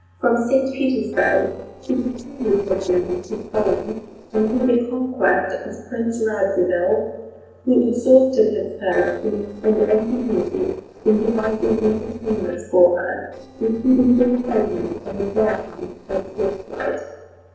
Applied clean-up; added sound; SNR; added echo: neural separator model SepFormer DNS4.